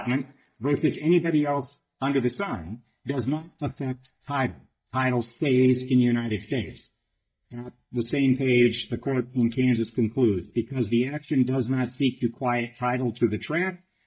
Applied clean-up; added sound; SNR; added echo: neural mask model DeepFilterNet 3.